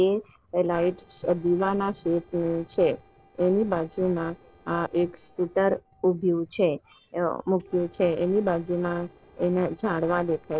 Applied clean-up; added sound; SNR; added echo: neural separator model SepFormer DNS4.